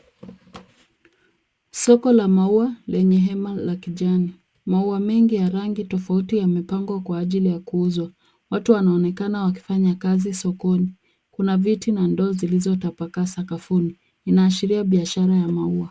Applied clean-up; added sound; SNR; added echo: none; none; none; none.